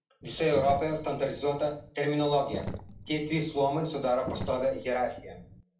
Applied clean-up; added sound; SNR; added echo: none; Sink (filling or washing); 12 dB; reverberation time 0.4 s.